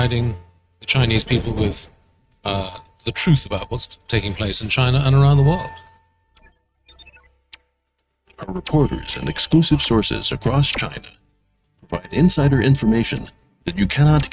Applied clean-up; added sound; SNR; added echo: neural mask model RNNoise.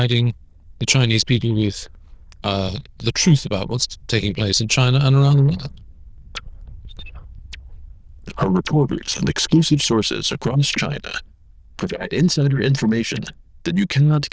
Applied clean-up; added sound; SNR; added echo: neural diffusion model UNIVERSE++.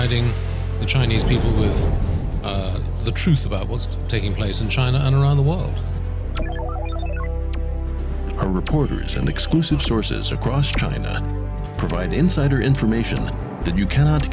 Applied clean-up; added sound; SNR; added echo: none; none; none; none.